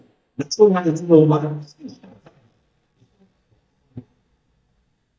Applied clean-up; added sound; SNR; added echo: neural mask model DeepFilterNet 3.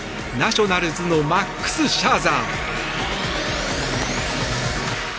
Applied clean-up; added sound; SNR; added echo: none; none; none; none.